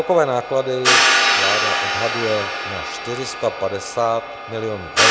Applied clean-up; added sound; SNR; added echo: none; Hi-hat; -2 dB; none.